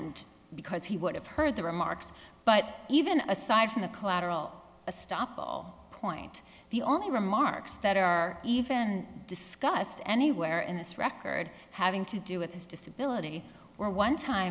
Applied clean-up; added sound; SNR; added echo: none; none; none; none.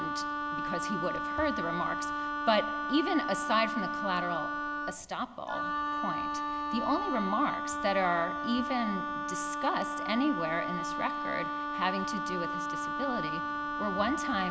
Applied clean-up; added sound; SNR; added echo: none; Wind instrument, woodwind instrument; 1 dB; none.